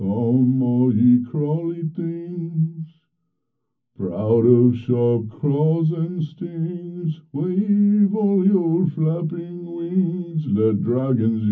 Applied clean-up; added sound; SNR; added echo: none; none; none; reverberation time 0.3 s.